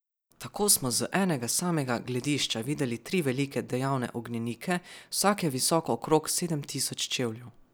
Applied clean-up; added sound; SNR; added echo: none; none; none; none.